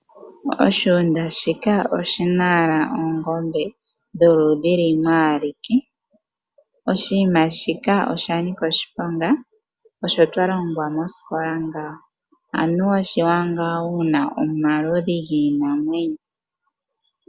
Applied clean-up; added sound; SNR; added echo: none; none; none; none.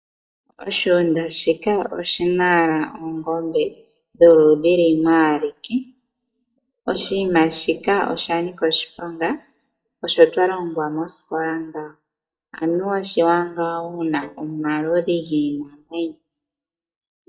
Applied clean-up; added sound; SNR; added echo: neural mask model DeepFilterNet 3.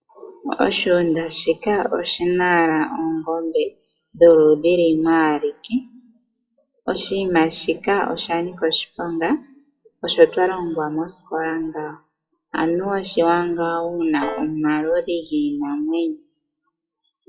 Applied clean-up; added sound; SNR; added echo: classical method WPE with log-MMSE.